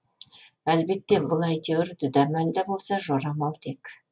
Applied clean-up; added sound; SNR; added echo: none; none; none; none.